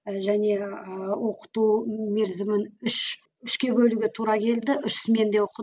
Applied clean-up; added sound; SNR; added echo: none; none; none; none.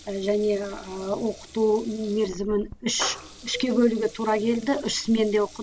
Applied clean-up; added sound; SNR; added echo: none; Cowbell + Water tap, faucet / Liquid; 16 dB; none.